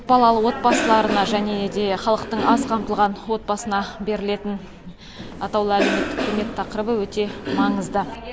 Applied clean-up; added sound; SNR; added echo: none; Cough; 5 dB; none.